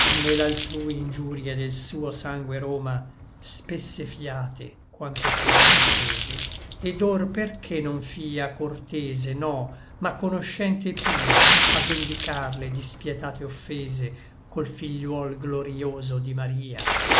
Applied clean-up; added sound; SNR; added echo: none; Water / Splash, splatter; -4 dB; none.